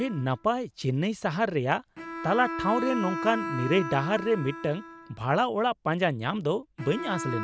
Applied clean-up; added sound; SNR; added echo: none; Bowed string instrument; 9 dB; none.